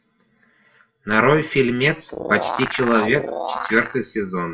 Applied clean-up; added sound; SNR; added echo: classical method WPE with log-MMSE.